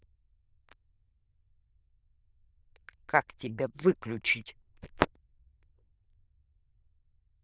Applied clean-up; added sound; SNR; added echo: neural diffusion model UNIVERSE++.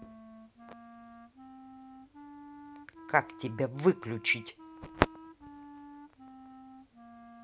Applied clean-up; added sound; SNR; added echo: none; Wind instrument, woodwind instrument; 15 dB; none.